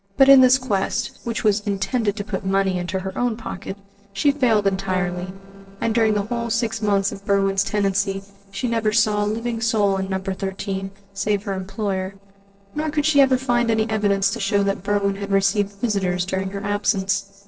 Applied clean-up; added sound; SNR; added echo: neural separator model SepFormer DNS4.